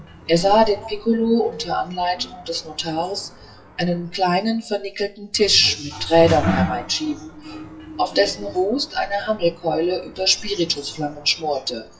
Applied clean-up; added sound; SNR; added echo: classical method WPE with log-MMSE.